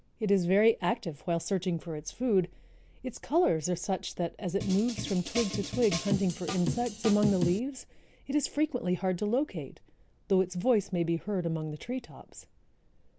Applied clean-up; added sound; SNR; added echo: none; Drum kit; 5 dB; none.